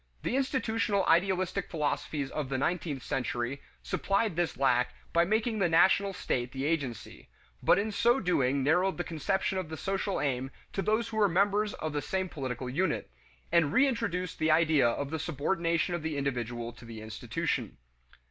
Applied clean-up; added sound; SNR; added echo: none; none; none; none.